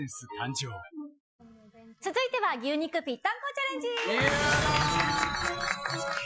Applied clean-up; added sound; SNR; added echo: classical method Wiener filter.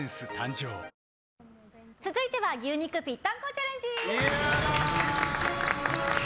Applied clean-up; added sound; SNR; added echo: none; none; none; none.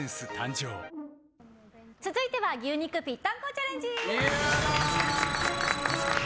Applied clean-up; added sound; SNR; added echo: none; Brass instrument; 17 dB; none.